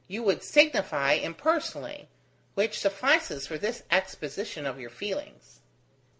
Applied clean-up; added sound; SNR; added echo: none; none; none; none.